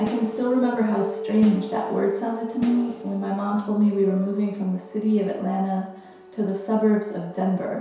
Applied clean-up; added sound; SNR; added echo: none; Snare drum; 14 dB; reverberation time 0.7 s.